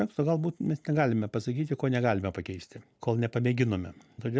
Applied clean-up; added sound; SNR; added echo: none; none; none; none.